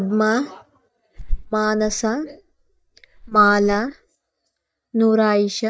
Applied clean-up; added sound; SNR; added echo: neural mask model DeepFilterNet 3.